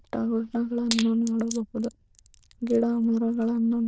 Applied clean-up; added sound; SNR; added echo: neural diffusion model UNIVERSE++.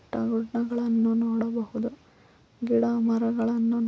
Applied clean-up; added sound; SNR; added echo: none; none; none; none.